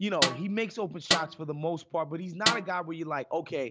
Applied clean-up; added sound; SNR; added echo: none; Snare drum; 0 dB; none.